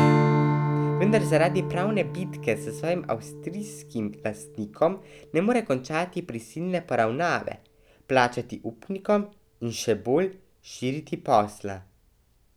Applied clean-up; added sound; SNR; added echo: none; Strum; 3 dB; none.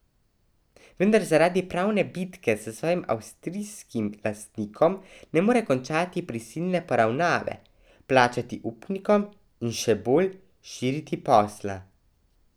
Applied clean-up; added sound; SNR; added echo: none; none; none; none.